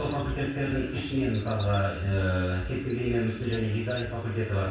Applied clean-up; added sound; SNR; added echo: none; Bird vocalization, bird call, bird song; 19 dB; reverberation time 0.7 s.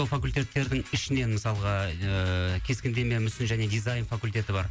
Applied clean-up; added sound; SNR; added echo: none; none; none; none.